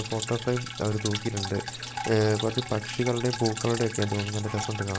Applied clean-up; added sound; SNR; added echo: none; Drip; 8 dB; none.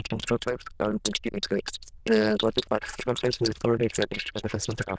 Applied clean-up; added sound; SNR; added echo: neural diffusion model UNIVERSE++.